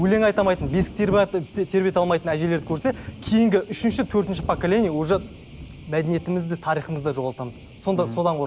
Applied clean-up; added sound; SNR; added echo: none; Thunder + Cricket; 13 dB; none.